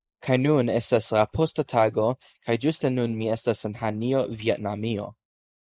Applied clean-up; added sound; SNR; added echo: neural mask model Resemble Enhance denoiser.